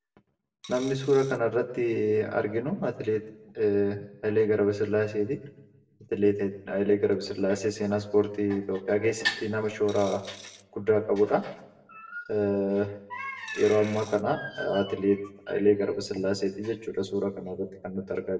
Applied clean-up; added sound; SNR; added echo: none; Coin (dropping); 20 dB; reverberation time 0.7 s.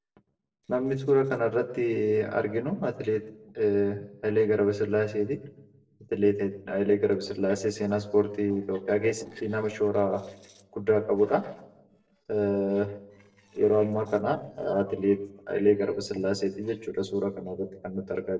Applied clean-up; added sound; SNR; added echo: neural separator model SepFormer DNS4.